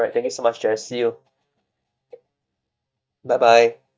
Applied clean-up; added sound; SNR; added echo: neural mask model DeepFilterNet 3.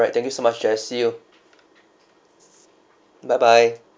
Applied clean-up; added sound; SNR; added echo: none; none; none; none.